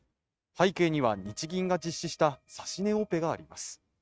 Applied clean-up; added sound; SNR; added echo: neural mask model RNNoise.